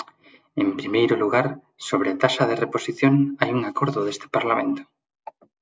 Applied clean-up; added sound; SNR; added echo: none; none; none; none.